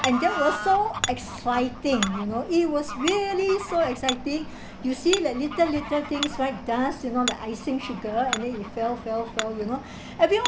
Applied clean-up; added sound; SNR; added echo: none; Hammer + Bird / Fowl; 8 dB; none.